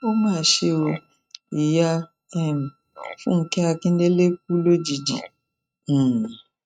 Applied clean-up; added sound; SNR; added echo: neural mask model RNNoise.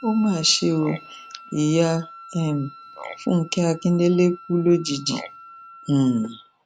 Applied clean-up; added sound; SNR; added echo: none; Wind instrument, woodwind instrument + Frog; 19 dB; none.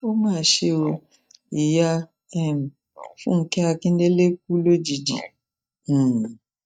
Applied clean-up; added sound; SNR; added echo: neural mask model DeepFilterNet 3.